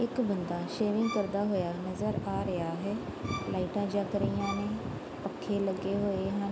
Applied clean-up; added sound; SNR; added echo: none; Bowed string instrument; 12 dB; none.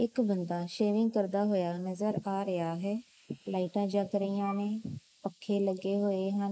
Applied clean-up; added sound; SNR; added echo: neural mask model Resemble Enhance denoiser.